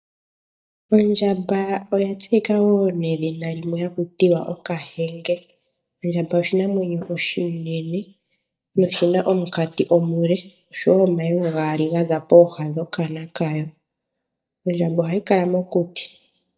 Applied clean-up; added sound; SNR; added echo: neural mask model DeepFilterNet 3.